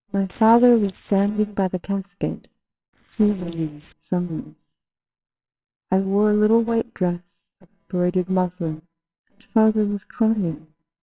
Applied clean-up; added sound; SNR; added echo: neural separator model SepFormer WHAMR!.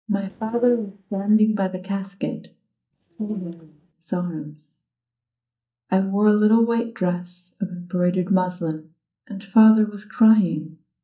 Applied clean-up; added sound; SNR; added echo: neural mask model DeepFilterNet 3.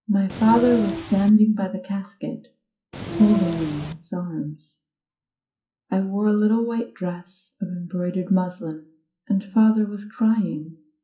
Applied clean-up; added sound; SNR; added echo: classical method WPE with log-MMSE.